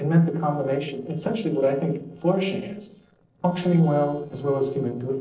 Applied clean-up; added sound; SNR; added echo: neural separator model SepFormer DNS4.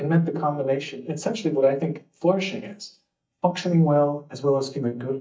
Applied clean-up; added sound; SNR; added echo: neural mask model DeepFilterNet 3.